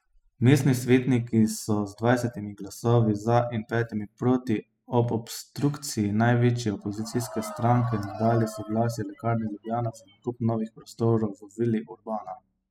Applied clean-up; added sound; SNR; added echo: classical method spectral subtraction.